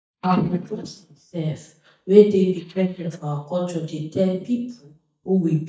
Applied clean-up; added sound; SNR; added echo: neural mask model DeepFilterNet 3.